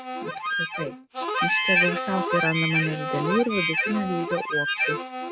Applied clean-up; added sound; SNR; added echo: none; Harmonica; -2 dB; none.